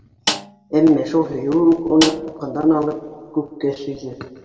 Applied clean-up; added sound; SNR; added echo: none; Snare drum; 8 dB; reverberation time 1.6 s.